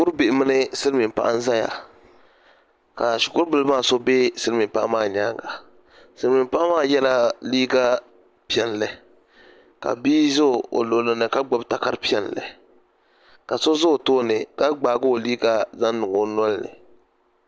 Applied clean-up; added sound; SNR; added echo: none; none; none; none.